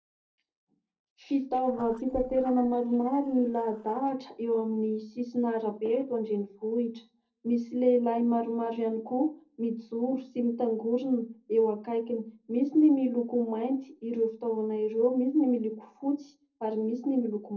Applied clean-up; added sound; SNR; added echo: neural separator model SepFormer DNS4.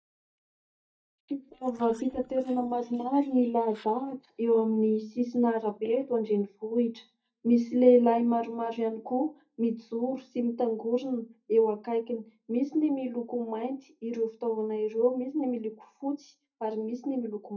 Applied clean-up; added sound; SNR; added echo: neural mask model DeepFilterNet 3.